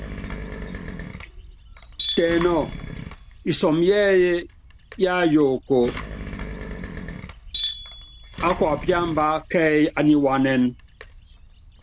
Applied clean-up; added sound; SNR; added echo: none; Tools + Engine; 11 dB; none.